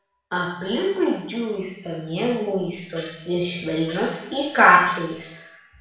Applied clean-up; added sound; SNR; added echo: none; Gong; 19 dB; reverberation time 0.7 s.